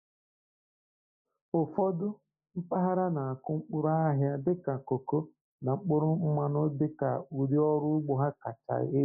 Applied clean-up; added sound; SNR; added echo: neural mask model Resemble Enhance denoiser.